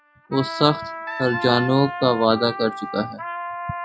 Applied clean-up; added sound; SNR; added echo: classical method log-MMSE.